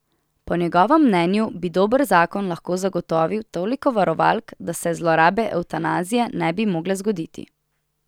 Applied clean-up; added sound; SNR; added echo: none; none; none; none.